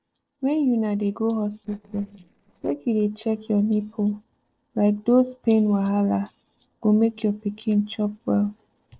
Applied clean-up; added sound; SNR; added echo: neural separator model SepFormer DNS4.